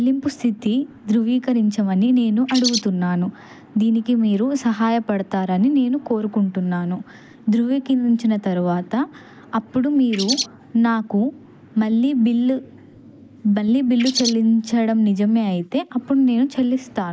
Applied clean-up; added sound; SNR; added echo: neural mask model Resemble Enhance denoiser.